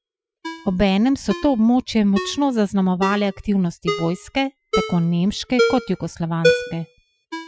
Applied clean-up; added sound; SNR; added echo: classical method Wiener filter.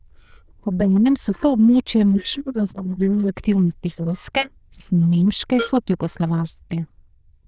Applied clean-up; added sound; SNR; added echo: neural diffusion model UNIVERSE++.